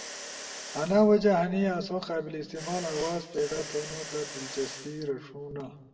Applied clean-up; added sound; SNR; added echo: none; Mechanisms; 13 dB; reverberation time 1.0 s.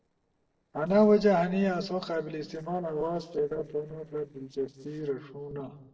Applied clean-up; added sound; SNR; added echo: neural separator model SepFormer DNS4.